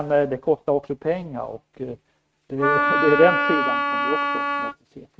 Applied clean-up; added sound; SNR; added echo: neural mask model RNNoise.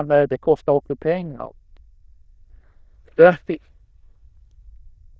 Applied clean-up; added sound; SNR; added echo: neural diffusion model UNIVERSE++.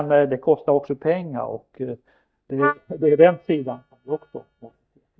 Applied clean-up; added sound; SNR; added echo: neural mask model DeepFilterNet 3.